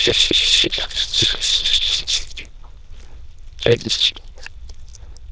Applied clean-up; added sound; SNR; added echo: neural diffusion model UNIVERSE++.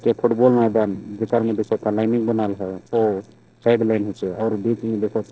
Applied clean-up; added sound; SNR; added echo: neural separator model SepFormer DNS4.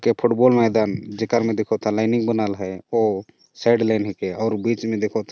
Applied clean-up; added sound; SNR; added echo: none; none; none; none.